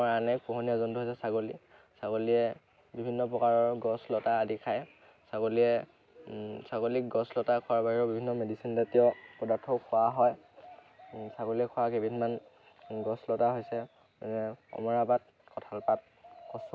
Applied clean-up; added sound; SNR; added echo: none; none; none; none.